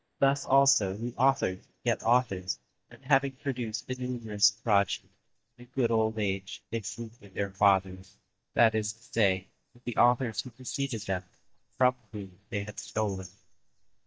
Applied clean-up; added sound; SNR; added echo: neural mask model DeepFilterNet 3.